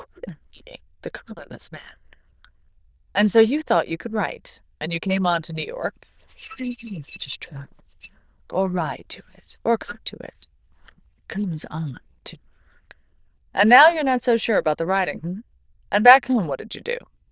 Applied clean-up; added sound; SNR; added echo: neural diffusion model UNIVERSE++.